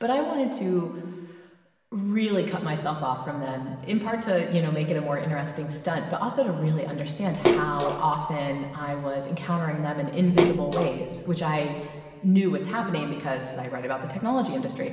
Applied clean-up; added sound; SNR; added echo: none; Splash, splatter; 2 dB; reverberation time 1.6 s.